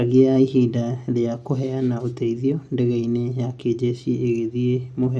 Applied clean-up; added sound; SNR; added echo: none; none; none; none.